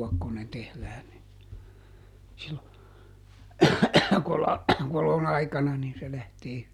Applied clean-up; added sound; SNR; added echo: none; none; none; none.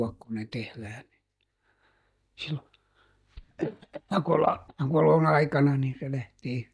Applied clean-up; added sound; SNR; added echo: neural mask model DeepFilterNet 3.